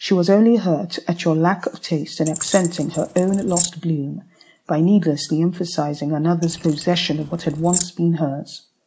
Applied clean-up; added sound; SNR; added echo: neural mask model Resemble Enhance denoiser.